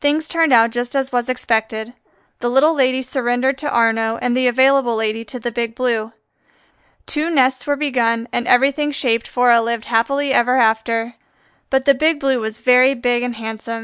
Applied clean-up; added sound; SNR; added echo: neural mask model Resemble Enhance denoiser.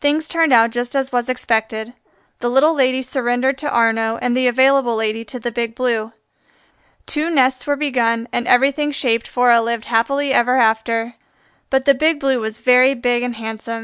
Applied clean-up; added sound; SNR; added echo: none; none; none; none.